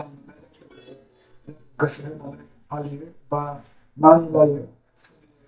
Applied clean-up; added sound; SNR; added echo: neural mask model DeepFilterNet 3.